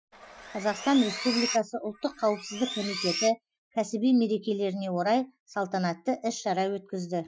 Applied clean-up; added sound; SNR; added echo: classical method Wiener filter.